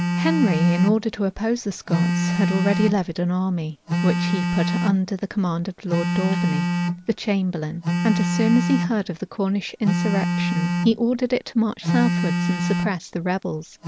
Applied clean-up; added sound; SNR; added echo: none; Telephone; 1 dB; none.